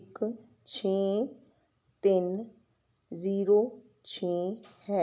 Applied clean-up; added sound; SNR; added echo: none; none; none; none.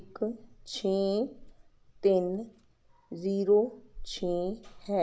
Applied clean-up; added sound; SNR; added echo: none; Dog; 18 dB; none.